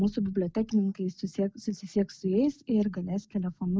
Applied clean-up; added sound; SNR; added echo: neural mask model DeepFilterNet 3.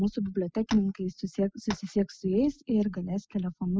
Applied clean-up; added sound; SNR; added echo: classical method spectral subtraction.